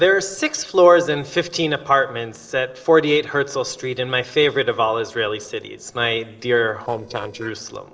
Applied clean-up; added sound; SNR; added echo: neural separator model SepFormer DNS4.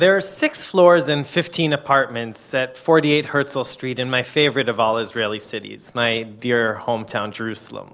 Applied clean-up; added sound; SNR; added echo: none; none; none; none.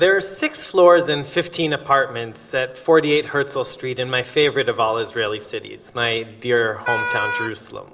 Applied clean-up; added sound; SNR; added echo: none; Wind instrument, woodwind instrument; 6 dB; reverberation time 2.2 s.